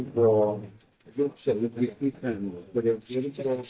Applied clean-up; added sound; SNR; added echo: neural mask model DeepFilterNet 3.